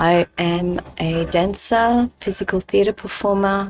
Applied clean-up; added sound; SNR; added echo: neural mask model RNNoise.